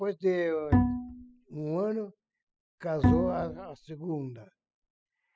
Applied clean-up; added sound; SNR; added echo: classical method spectral subtraction.